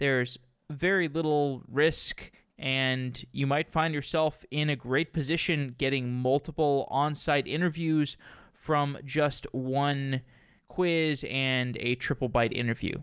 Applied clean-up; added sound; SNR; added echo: none; none; none; none.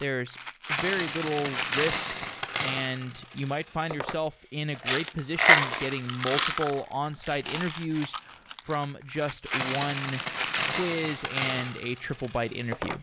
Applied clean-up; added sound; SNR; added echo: none; Coin (dropping); -1 dB; none.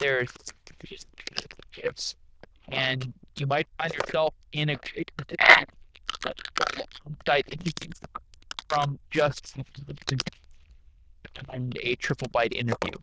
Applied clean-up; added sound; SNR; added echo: neural diffusion model UNIVERSE++.